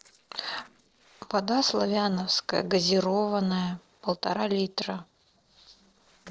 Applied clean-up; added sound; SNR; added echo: neural separator model SepFormer DNS4.